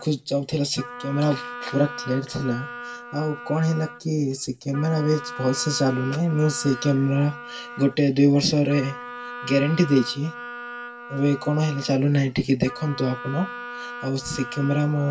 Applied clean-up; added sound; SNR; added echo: none; Wind instrument, woodwind instrument; 14 dB; reverberation time 0.2 s.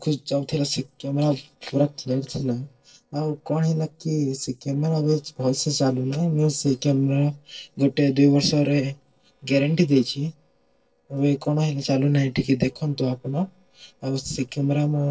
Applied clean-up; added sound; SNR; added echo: neural separator model SepFormer DNS4.